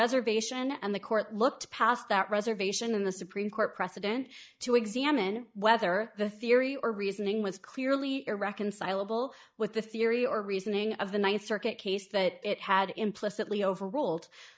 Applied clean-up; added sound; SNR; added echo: neural mask model DeepFilterNet 3.